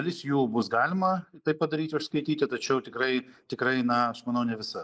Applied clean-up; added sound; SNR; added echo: neural mask model Resemble Enhance denoiser.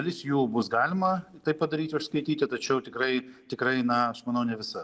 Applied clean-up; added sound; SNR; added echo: none; none; none; none.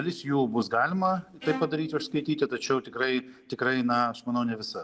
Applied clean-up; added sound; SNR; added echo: none; Bowed string instrument; 16 dB; none.